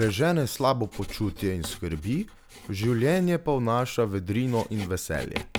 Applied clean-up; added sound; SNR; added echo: none; Writing; 15 dB; none.